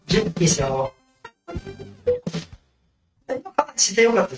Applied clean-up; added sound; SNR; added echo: neural mask model RNNoise.